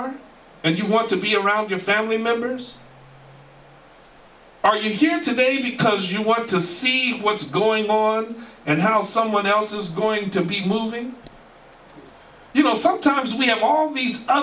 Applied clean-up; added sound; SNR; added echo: none; none; none; none.